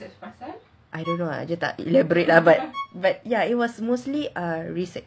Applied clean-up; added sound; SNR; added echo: none; Bowed string instrument; 17 dB; none.